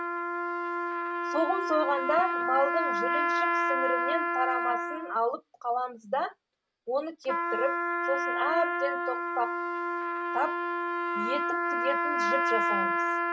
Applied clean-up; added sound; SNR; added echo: neural mask model RNNoise.